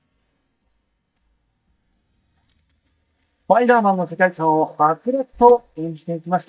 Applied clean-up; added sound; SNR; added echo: neural mask model DeepFilterNet 3.